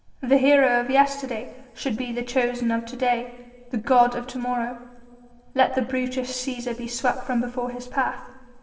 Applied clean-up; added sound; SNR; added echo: none; none; none; reverberation time 2.6 s.